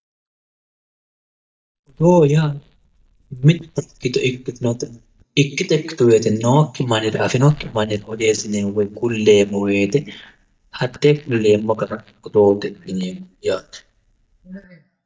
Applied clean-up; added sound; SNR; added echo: neural mask model DeepFilterNet 3.